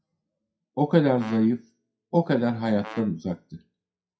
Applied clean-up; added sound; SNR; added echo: classical method WPE with log-MMSE.